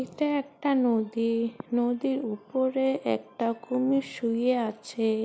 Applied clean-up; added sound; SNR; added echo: none; none; none; none.